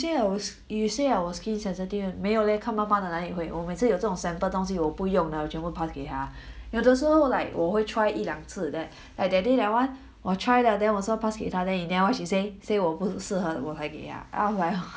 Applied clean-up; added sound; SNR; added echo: none; none; none; none.